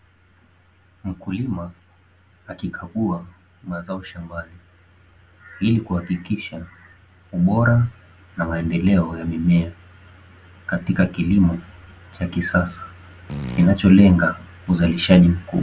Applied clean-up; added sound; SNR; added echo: none; Fart; 10 dB; none.